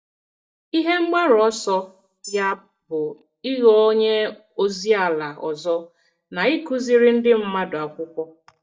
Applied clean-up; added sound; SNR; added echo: neural mask model DeepFilterNet 3.